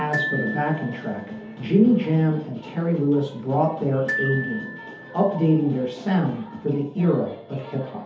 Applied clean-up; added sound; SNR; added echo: none; Glockenspiel; 12 dB; reverberation time 0.6 s.